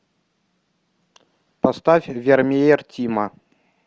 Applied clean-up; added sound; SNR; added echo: none; none; none; none.